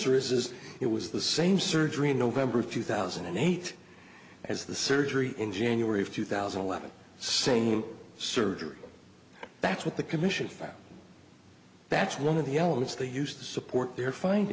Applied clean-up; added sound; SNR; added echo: none; none; none; none.